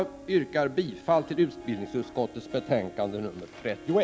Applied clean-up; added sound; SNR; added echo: none; Harp; 17 dB; none.